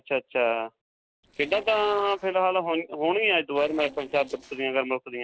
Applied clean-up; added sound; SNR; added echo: neural separator model SepFormer DNS4.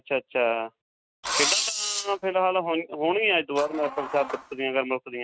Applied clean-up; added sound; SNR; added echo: neural mask model RNNoise.